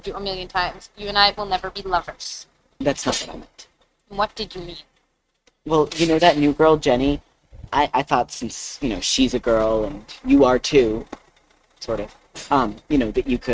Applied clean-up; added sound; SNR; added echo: neural mask model RNNoise.